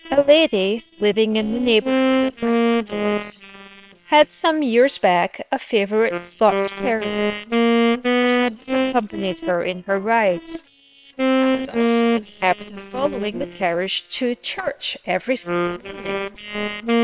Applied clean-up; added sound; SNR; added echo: neural separator model SepFormer WHAM!.